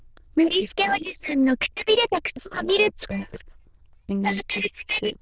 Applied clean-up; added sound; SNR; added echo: neural diffusion model UNIVERSE++.